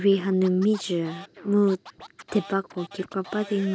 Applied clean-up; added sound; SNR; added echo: none; Scratching (performance technique); 20 dB; none.